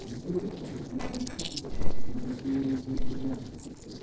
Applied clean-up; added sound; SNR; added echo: neural separator model SepFormer DNS4.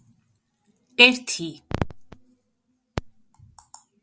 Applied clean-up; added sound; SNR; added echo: none; none; none; none.